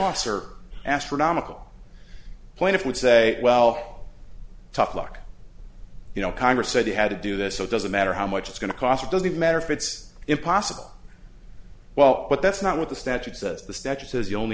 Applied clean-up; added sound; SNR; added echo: none; none; none; none.